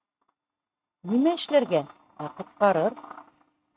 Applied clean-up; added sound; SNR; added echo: neural mask model RNNoise.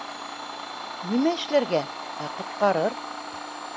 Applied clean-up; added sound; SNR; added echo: none; Domestic sounds, home sounds; 7 dB; none.